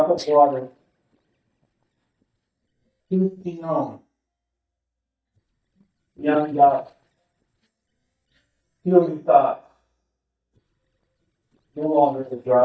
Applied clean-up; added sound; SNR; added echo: neural mask model DeepFilterNet 3.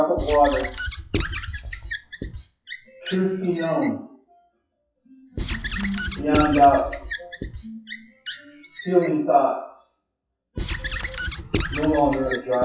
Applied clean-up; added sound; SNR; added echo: classical method WPE with log-MMSE.